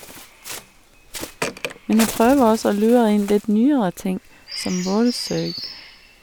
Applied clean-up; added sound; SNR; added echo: none; Bird; 13 dB; none.